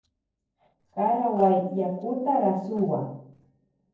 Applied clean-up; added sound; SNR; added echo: neural separator model SepFormer DNS4.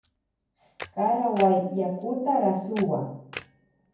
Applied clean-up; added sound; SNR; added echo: none; Camera; 17 dB; reverberation time 0.9 s.